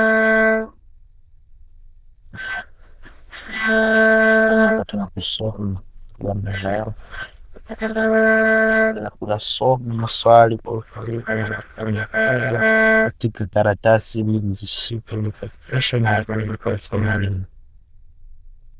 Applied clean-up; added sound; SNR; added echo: neural diffusion model UNIVERSE++.